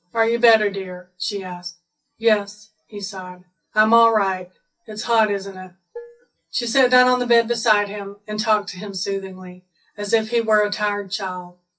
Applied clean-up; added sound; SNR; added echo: classical method WPE with log-MMSE.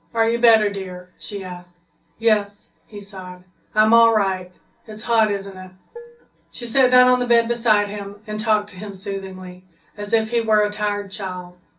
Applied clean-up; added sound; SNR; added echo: none; Dishes, pots, and pans; 18 dB; reverberation time 0.3 s.